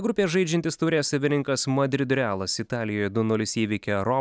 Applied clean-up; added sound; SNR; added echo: none; none; none; none.